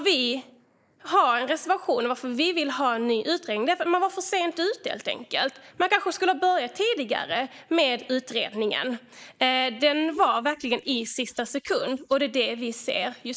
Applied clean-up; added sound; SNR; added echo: neural mask model Resemble Enhance denoiser.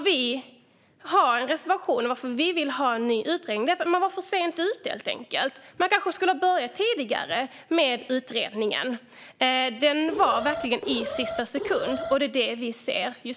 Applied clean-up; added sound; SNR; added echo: none; Alarm; 7 dB; none.